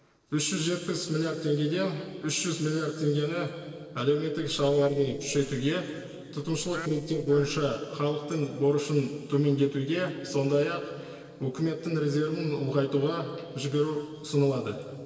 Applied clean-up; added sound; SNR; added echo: neural separator model SepFormer DNS4.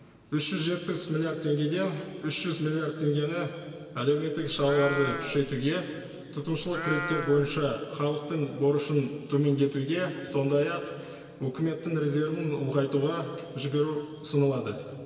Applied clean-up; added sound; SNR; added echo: none; Livestock, farm animals, working animals; 7 dB; reverberation time 2.6 s.